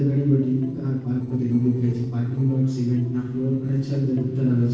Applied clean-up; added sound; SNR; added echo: neural separator model SepFormer DNS4.